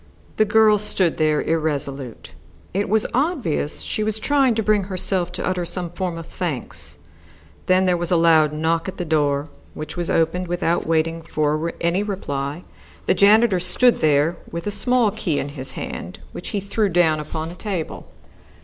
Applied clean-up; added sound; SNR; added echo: none; none; none; none.